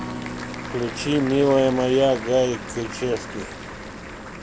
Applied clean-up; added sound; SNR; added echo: none; Applause / Crowd + Acoustic guitar; 12 dB; none.